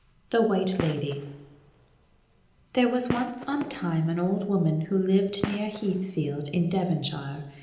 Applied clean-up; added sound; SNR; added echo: none; Gunshot, gunfire; 13 dB; reverberation time 0.9 s.